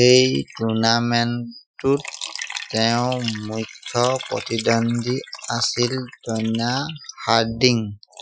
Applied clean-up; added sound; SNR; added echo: classical method Wiener filter.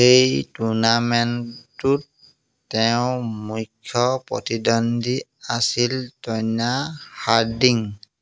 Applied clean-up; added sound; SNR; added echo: none; none; none; none.